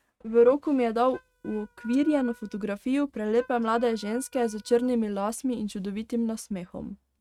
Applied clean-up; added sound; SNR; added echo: neural mask model RNNoise.